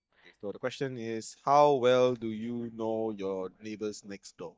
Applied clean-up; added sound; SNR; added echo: neural mask model DeepFilterNet 3.